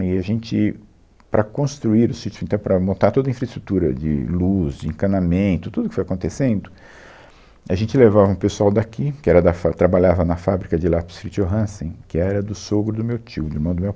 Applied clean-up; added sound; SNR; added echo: none; none; none; none.